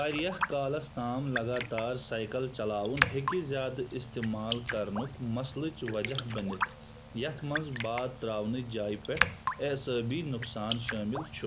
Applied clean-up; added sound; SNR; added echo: none; Raindrop; 4 dB; none.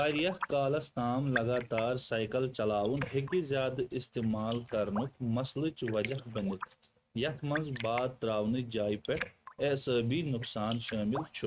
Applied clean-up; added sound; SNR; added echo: neural mask model RNNoise.